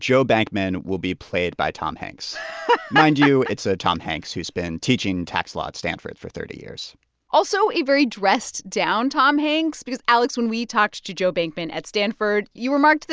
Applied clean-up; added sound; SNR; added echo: none; none; none; none.